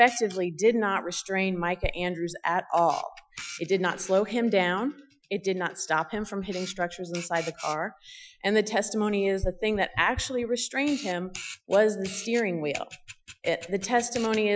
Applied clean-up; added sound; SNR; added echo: classical method Wiener filter.